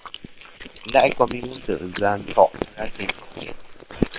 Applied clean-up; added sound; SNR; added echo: neural separator model SepFormer WHAM!.